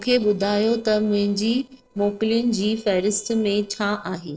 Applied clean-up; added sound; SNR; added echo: neural separator model SepFormer DNS4.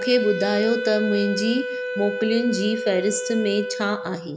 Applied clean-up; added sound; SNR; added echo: none; Wind instrument, woodwind instrument; 6 dB; none.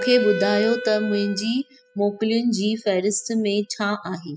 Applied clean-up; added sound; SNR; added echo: classical method spectral subtraction.